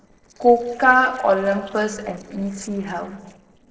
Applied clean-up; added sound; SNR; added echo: neural separator model SepFormer DNS4.